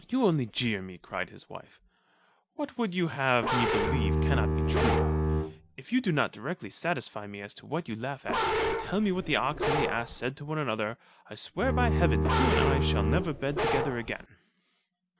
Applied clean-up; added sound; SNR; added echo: none; Bowed string instrument + Bark; -4 dB; none.